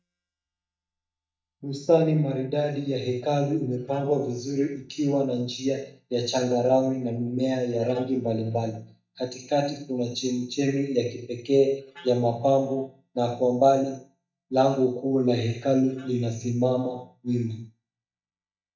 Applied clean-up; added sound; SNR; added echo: neural mask model DeepFilterNet 3.